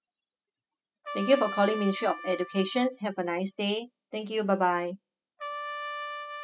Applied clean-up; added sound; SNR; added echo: classical method spectral subtraction.